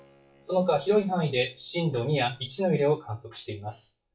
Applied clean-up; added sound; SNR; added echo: classical method WPE with log-MMSE.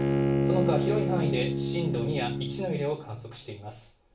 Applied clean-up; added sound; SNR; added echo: none; Bowed string instrument; -3 dB; reverberation time 0.3 s.